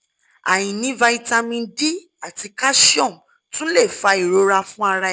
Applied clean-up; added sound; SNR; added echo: none; none; none; none.